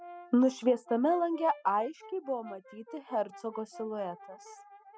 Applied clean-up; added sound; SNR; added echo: classical method spectral subtraction.